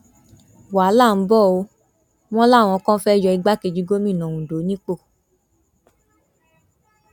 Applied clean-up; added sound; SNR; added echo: none; none; none; none.